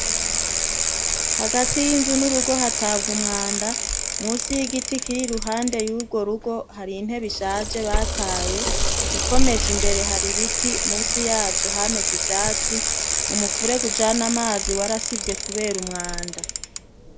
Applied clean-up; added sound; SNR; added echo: none; Bicycle; -3 dB; none.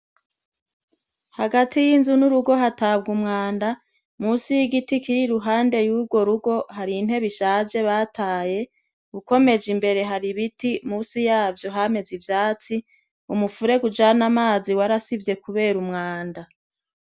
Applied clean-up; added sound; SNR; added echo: none; none; none; none.